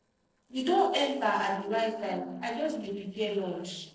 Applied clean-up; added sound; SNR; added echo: neural separator model SepFormer DNS4.